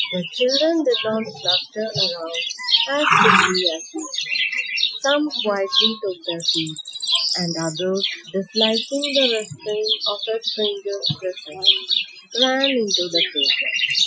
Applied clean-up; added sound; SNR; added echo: classical method Wiener filter.